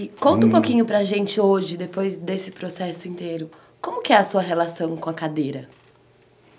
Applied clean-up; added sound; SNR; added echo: none; none; none; none.